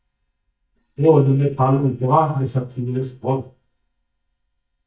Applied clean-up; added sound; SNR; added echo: neural mask model DeepFilterNet 3.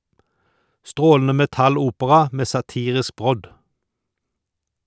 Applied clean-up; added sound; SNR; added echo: none; none; none; none.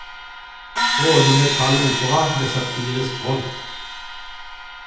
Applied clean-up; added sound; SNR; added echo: none; Crash cymbal; 2 dB; reverberation time 0.8 s.